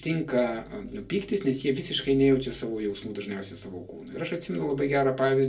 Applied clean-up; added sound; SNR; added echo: none; none; none; reverberation time 0.2 s.